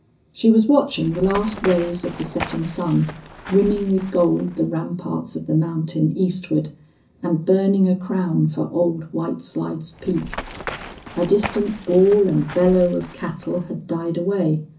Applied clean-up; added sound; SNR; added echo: none; Run; 14 dB; reverberation time 0.4 s.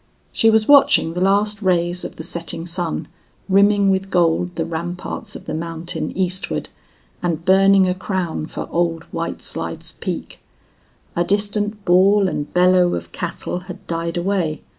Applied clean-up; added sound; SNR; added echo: none; none; none; none.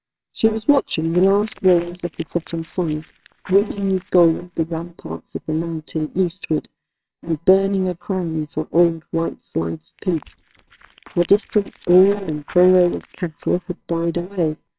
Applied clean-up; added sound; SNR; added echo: neural separator model SepFormer WHAMR!.